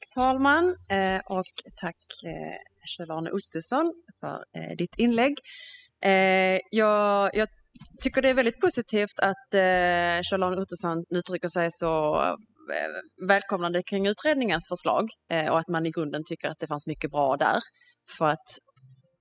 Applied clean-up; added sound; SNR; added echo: classical method spectral subtraction.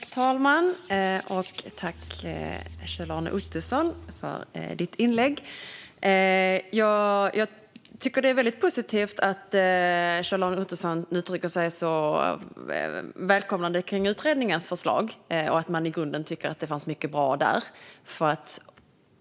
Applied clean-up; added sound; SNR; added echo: none; none; none; none.